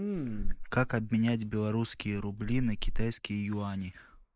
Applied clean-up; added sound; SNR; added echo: neural mask model Resemble Enhance denoiser.